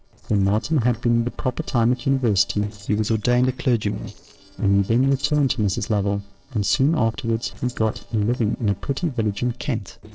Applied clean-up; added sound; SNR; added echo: neural separator model SepFormer DNS4.